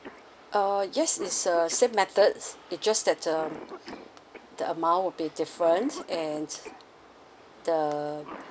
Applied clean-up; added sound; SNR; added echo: none; Cough; 18 dB; none.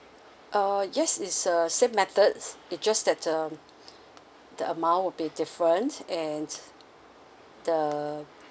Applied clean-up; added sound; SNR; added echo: none; none; none; none.